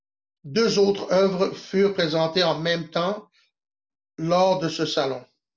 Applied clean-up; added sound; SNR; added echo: none; none; none; none.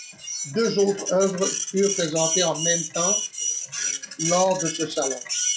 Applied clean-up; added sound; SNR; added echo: classical method log-MMSE.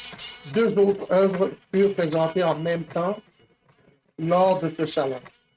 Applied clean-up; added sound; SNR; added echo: neural mask model RNNoise.